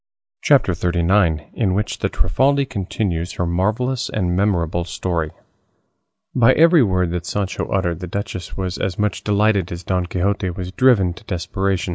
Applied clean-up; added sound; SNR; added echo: none; none; none; none.